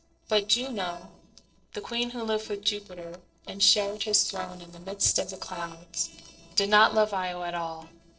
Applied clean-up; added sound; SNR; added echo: neural separator model SepFormer DNS4.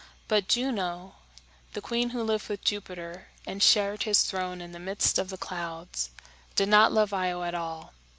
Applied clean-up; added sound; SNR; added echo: none; none; none; none.